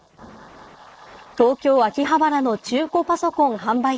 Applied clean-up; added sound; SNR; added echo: neural mask model Resemble Enhance denoiser.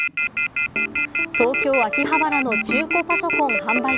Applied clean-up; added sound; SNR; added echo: none; Telephone; 0 dB; none.